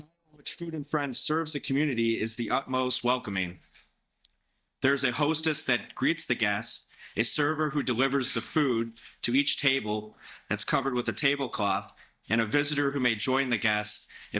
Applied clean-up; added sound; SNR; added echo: neural mask model DeepFilterNet 3.